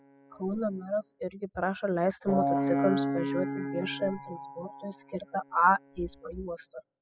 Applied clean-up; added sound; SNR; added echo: classical method spectral subtraction.